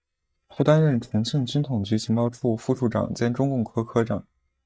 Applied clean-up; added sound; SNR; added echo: neural mask model DeepFilterNet 3.